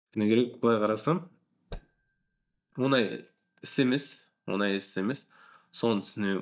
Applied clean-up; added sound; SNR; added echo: neural mask model DeepFilterNet 3.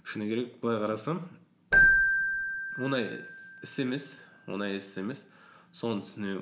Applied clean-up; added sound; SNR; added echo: none; Keyboard (musical); -4 dB; none.